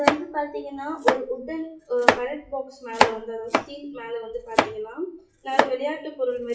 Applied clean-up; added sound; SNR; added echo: classical method WPE with log-MMSE.